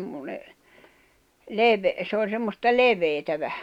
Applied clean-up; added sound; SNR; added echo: none; none; none; none.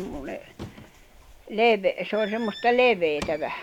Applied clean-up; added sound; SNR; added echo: none; Bird + Drawer open or close / Wood; 17 dB; none.